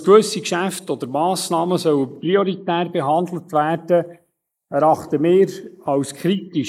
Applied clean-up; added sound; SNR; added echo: neural mask model Resemble Enhance denoiser.